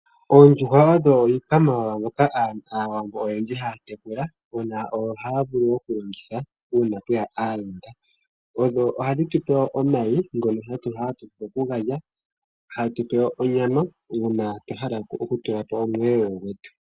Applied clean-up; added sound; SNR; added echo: none; none; none; none.